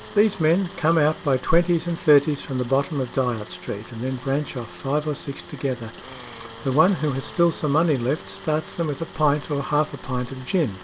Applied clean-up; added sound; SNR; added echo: none; Tools; 18 dB; none.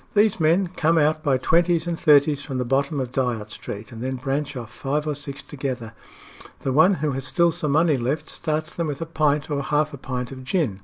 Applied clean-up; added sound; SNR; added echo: none; none; none; none.